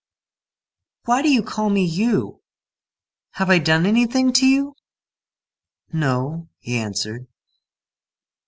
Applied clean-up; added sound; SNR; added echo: none; none; none; none.